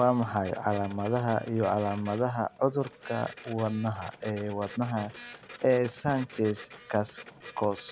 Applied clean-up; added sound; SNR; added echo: none; Printer; 18 dB; none.